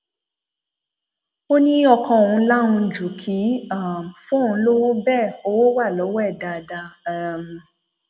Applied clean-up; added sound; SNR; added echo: none; none; none; none.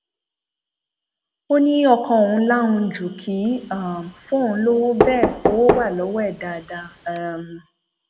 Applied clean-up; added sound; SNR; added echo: none; Knock; 3 dB; none.